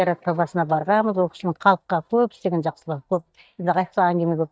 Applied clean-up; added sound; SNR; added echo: neural mask model DeepFilterNet 3.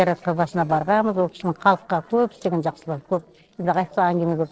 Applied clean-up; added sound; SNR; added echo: neural separator model SepFormer DNS4.